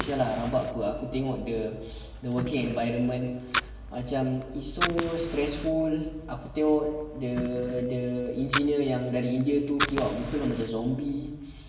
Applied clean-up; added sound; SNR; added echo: none; Fire; 9 dB; reverberation time 1.2 s.